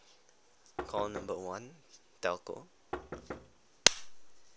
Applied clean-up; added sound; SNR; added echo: none; Knock; 10 dB; none.